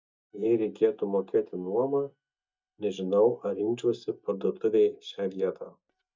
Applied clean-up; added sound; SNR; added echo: neural mask model DeepFilterNet 3.